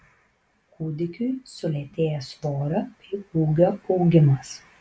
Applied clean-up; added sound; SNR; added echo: none; none; none; none.